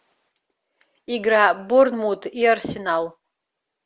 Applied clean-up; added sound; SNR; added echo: none; none; none; none.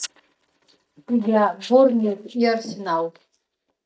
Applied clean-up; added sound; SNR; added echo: neural mask model DeepFilterNet 3.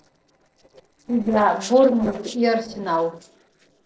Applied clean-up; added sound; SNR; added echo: neural separator model SepFormer DNS4.